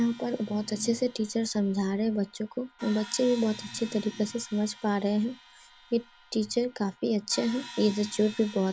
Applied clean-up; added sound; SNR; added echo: none; Crash cymbal; 19 dB; none.